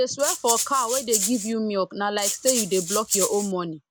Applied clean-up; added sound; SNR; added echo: none; Rattle (instrument); 2 dB; none.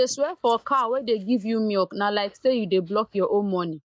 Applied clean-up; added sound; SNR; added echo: neural mask model DeepFilterNet 3.